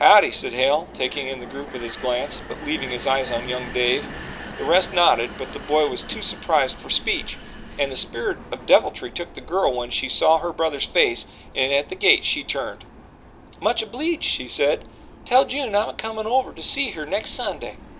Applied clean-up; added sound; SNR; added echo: none; Vehicle; 14 dB; none.